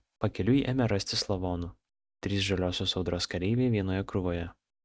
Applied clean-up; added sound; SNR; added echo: none; none; none; none.